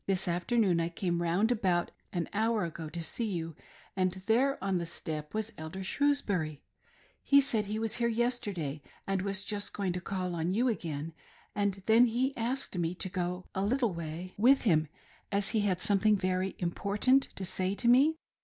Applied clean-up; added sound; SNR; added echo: none; none; none; none.